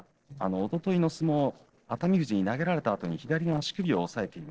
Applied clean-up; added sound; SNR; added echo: neural separator model SepFormer DNS4.